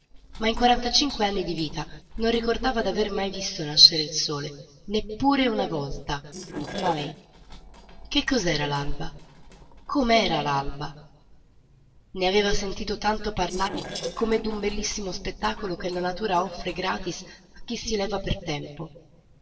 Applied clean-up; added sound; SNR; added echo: neural separator model SepFormer DNS4.